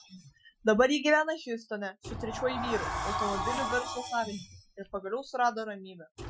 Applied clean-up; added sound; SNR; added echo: classical method Wiener filter.